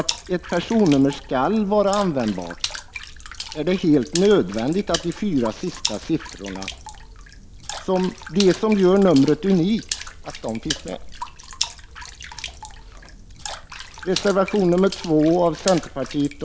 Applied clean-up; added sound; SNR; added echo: none; Water / Splash, splatter; 12 dB; none.